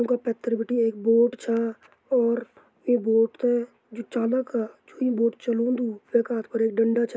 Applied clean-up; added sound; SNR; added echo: none; none; none; none.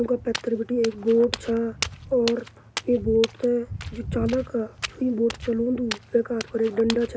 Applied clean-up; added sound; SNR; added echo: none; Walk, footsteps; 11 dB; none.